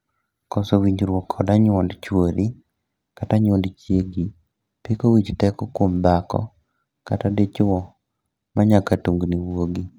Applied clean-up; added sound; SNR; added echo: none; none; none; none.